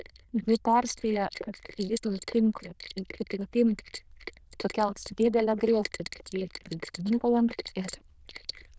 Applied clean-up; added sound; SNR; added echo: neural diffusion model UNIVERSE++.